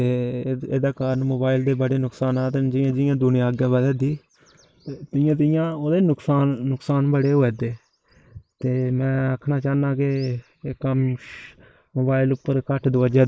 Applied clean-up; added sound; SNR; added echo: neural mask model Resemble Enhance denoiser.